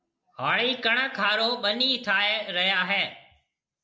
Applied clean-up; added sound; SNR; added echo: none; none; none; none.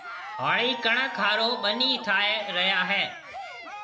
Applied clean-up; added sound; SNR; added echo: none; Cheering; 10 dB; none.